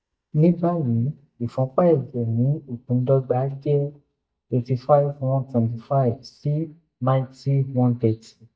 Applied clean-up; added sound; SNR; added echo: neural mask model DeepFilterNet 3.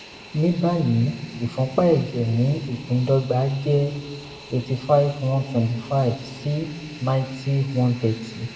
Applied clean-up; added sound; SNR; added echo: none; Fixed-wing aircraft, airplane; 19 dB; reverberation time 1.3 s.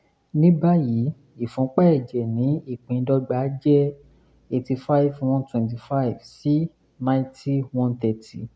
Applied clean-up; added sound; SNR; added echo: none; none; none; none.